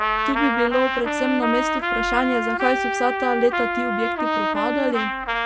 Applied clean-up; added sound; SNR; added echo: none; Trumpet; 0 dB; none.